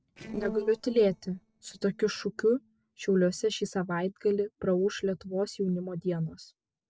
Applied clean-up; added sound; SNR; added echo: neural separator model SepFormer DNS4.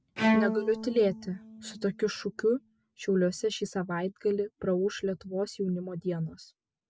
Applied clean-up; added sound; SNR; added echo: none; Bowed string instrument; 2 dB; none.